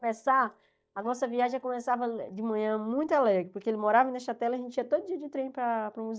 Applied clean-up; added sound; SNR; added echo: neural mask model DeepFilterNet 3.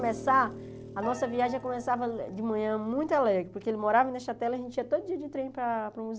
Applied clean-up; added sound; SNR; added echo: none; Piano; 16 dB; none.